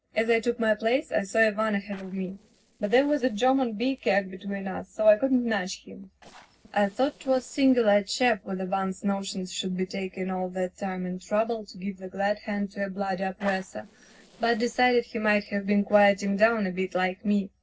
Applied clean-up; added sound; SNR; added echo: neural separator model SepFormer DNS4.